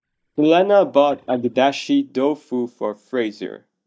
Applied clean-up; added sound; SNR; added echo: neural mask model DeepFilterNet 3.